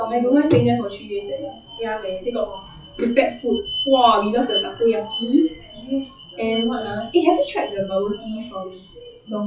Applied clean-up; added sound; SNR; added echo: classical method WPE with log-MMSE.